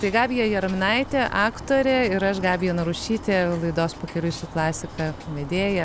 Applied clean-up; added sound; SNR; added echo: none; Bird; 15 dB; none.